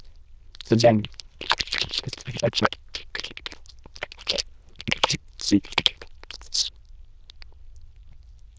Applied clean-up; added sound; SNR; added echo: neural diffusion model UNIVERSE++.